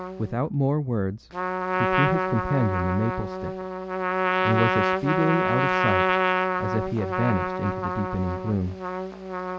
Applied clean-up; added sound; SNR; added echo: none; Trumpet; -1 dB; none.